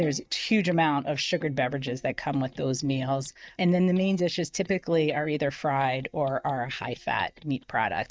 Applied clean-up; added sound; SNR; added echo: neural mask model DeepFilterNet 3.